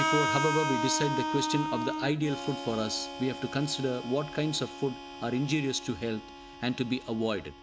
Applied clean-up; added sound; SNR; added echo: none; Harmonica; 4 dB; none.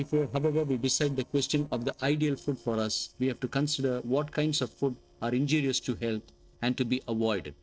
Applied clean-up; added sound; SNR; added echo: neural separator model SepFormer DNS4.